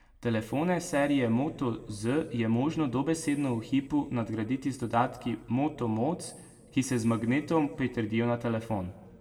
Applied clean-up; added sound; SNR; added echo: none; none; none; reverberation time 1.2 s.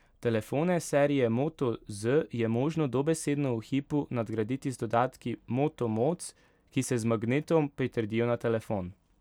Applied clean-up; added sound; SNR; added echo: none; none; none; none.